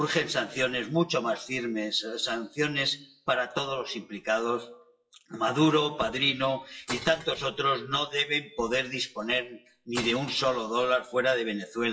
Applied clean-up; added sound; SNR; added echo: classical method WPE with log-MMSE.